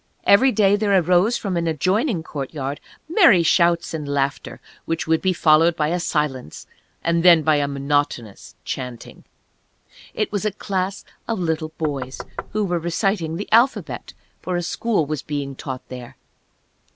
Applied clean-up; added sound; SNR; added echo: none; Knock; 12 dB; none.